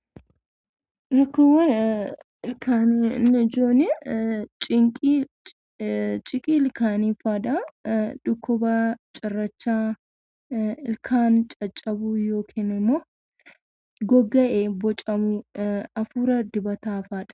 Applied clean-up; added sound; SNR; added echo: none; none; none; none.